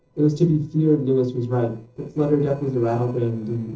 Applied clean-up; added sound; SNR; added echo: neural separator model SepFormer DNS4.